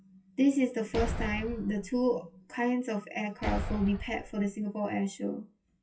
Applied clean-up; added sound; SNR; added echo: classical method WPE with log-MMSE.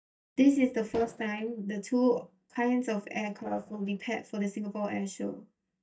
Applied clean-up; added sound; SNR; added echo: neural mask model DeepFilterNet 3.